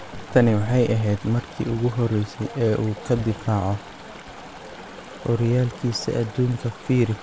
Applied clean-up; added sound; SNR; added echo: none; Chatter / Stream; 17 dB; none.